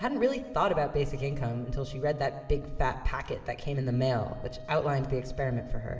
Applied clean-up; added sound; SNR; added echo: none; Wind instrument, woodwind instrument; 19 dB; reverberation time 2.7 s.